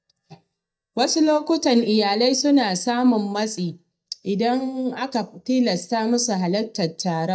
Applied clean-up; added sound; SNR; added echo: neural mask model DeepFilterNet 3.